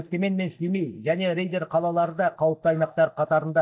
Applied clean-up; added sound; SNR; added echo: neural mask model DeepFilterNet 3.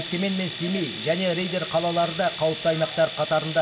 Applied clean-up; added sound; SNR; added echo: none; Domestic sounds, home sounds; 8 dB; reverberation time 1.6 s.